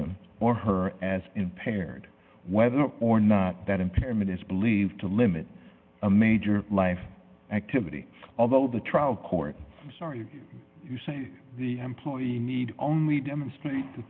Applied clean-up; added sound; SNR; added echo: none; none; none; none.